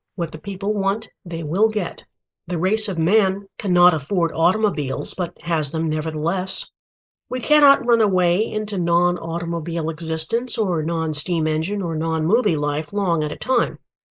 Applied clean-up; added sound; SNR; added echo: neural mask model Resemble Enhance denoiser.